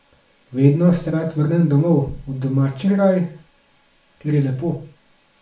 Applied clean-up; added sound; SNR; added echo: none; none; none; reverberation time 0.4 s.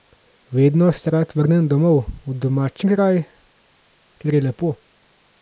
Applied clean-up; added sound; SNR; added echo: none; none; none; none.